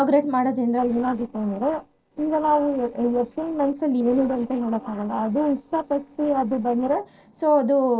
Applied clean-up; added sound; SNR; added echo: neural separator model SepFormer DNS4.